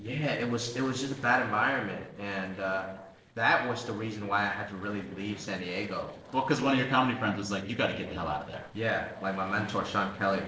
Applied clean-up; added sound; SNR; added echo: neural separator model SepFormer DNS4.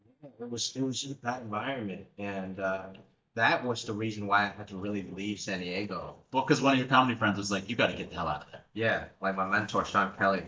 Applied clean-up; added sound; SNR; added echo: neural mask model DeepFilterNet 3.